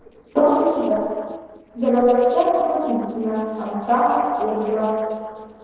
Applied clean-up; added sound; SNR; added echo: neural separator model SepFormer DNS4.